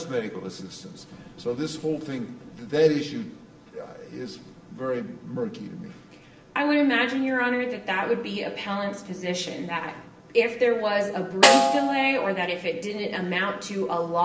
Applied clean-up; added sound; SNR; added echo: none; Snare drum; -3 dB; reverberation time 0.9 s.